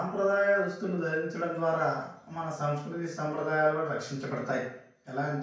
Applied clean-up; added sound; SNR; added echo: none; none; none; reverberation time 0.5 s.